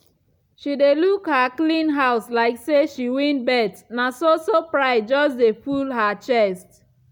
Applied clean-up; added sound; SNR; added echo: none; none; none; none.